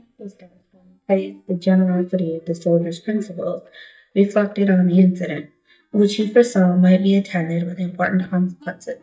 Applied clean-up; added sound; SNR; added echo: neural mask model DeepFilterNet 3.